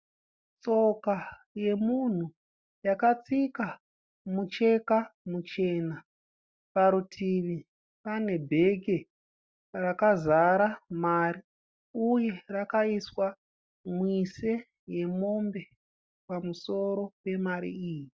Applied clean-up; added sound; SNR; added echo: none; none; none; none.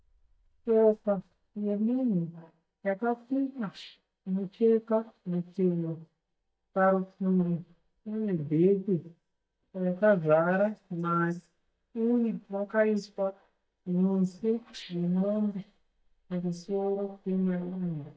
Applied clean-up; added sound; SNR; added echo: neural mask model DeepFilterNet 3.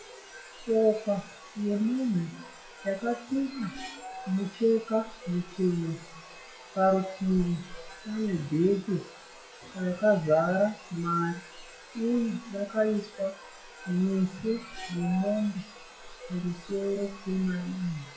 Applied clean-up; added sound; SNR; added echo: classical method WPE with log-MMSE.